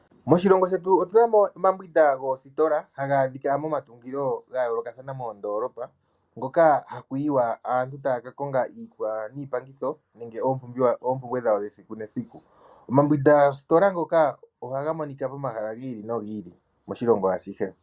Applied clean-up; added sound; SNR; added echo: none; none; none; none.